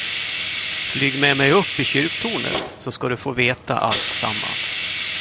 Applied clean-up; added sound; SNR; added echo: none; Hiss; -3 dB; none.